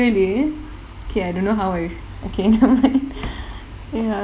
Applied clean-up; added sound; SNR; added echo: none; none; none; none.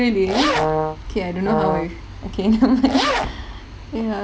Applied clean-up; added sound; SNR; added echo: none; Zipper (clothing) + Brass instrument; 2 dB; none.